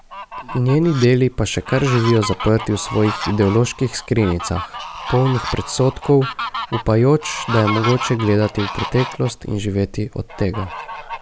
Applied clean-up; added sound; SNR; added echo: none; Fowl; 10 dB; none.